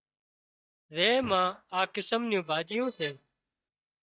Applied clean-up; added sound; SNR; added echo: neural mask model DeepFilterNet 3.